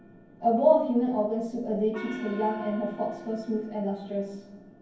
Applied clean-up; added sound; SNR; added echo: none; Gong; 18 dB; reverberation time 0.9 s.